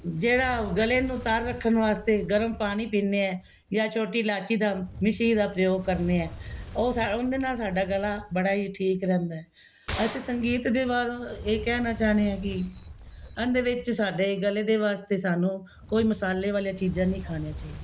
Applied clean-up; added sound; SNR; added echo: none; Gunshot, gunfire + Fire; 15 dB; none.